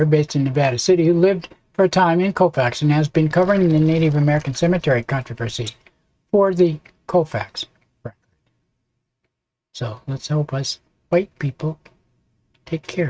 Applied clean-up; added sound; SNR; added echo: neural mask model RNNoise.